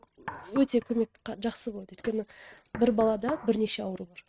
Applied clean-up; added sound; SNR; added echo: neural mask model RNNoise.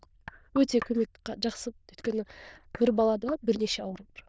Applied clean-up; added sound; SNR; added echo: neural diffusion model UNIVERSE++.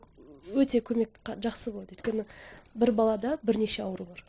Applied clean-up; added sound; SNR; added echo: none; none; none; none.